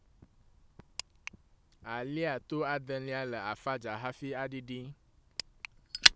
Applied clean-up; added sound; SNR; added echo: none; Fire; -2 dB; none.